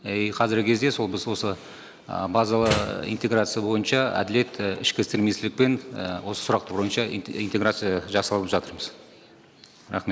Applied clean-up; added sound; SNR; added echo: none; Slam; 7 dB; none.